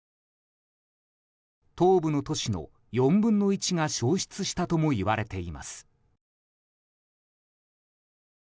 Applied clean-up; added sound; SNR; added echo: none; none; none; none.